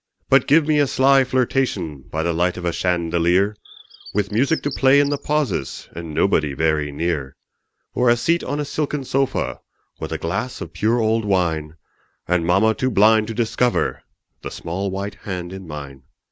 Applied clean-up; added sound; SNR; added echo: none; Bird; 20 dB; none.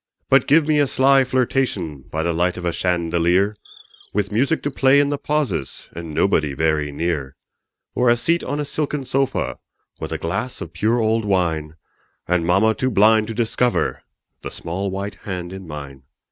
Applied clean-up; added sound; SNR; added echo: neural mask model RNNoise.